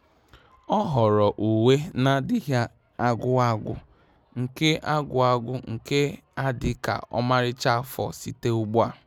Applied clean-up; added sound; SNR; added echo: none; none; none; none.